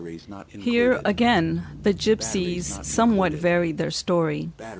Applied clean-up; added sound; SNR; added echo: none; Engine starting / Accelerating, revving, vroom / Motor vehicle (road) + Breathing; 14 dB; none.